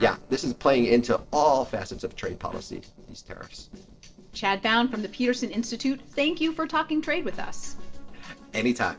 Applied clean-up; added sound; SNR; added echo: neural separator model SepFormer DNS4.